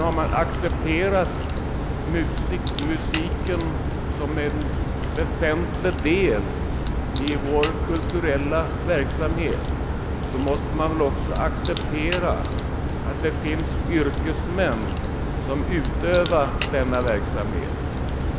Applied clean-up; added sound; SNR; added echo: none; Crack; -1 dB; none.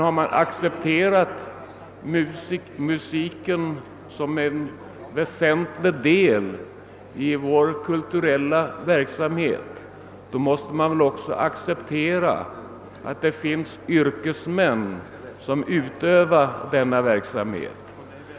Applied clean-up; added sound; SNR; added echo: none; none; none; none.